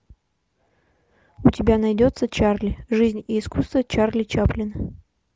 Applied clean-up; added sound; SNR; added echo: none; none; none; none.